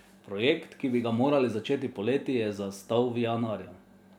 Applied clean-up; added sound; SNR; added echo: none; none; none; none.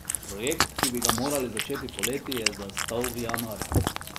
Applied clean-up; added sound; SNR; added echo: none; Cat; -3 dB; none.